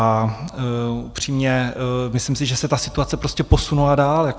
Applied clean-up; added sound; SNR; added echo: none; none; none; none.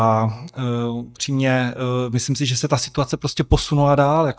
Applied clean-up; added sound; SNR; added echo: neural mask model DeepFilterNet 3.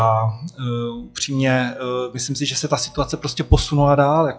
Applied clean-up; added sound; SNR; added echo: classical method log-MMSE.